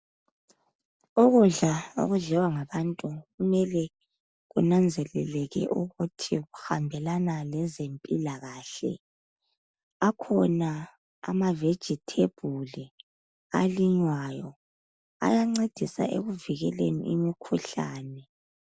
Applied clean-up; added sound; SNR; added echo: none; none; none; none.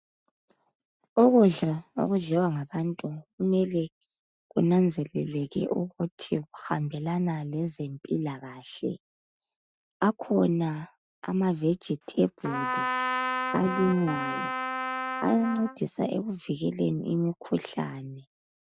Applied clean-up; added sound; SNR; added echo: neural mask model RNNoise.